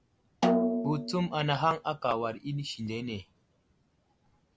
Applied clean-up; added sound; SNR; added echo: none; Snare drum; -1 dB; none.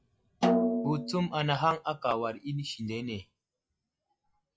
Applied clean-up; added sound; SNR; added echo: classical method log-MMSE.